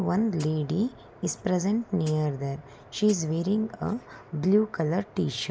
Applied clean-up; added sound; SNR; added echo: none; Hi-hat; 20 dB; none.